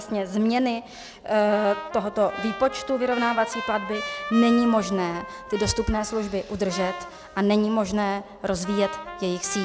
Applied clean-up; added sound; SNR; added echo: none; Trumpet; 12 dB; none.